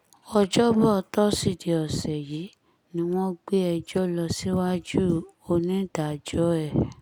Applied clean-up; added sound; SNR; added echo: none; none; none; none.